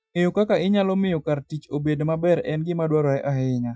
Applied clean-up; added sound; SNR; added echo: classical method Wiener filter.